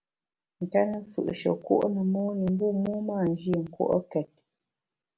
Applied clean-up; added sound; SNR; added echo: none; none; none; none.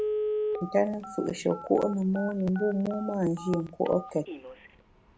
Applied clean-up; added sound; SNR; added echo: none; Telephone; 7 dB; none.